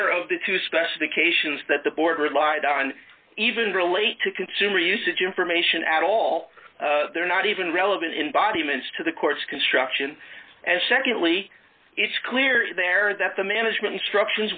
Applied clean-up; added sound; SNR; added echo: none; none; none; none.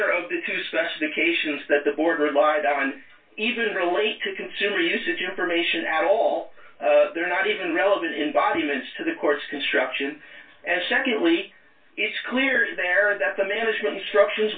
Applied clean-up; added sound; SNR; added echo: none; none; none; reverberation time 0.2 s.